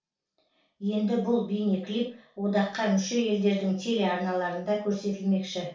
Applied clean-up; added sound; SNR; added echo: none; none; none; reverberation time 0.3 s.